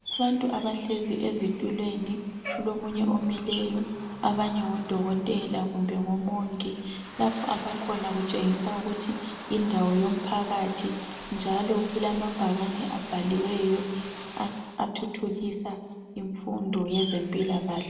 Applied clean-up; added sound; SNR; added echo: none; Bathtub (filling or washing); 13 dB; reverberation time 1.7 s.